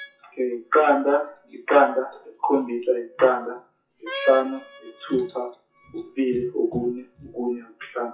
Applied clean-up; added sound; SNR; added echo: classical method WPE with log-MMSE.